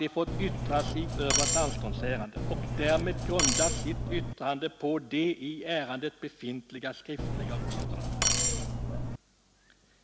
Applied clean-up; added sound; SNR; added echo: none; Cutlery, silverware; -3 dB; none.